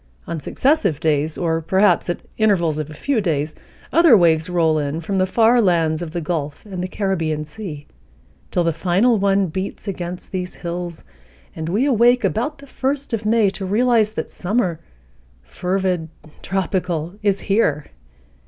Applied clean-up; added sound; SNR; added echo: none; none; none; none.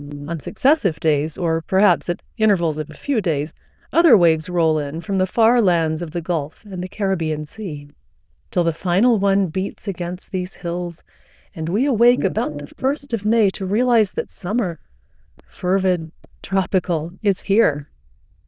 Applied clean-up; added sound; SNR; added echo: neural diffusion model UNIVERSE++.